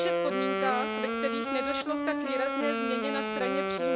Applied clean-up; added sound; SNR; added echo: none; Wind instrument, woodwind instrument; -3 dB; none.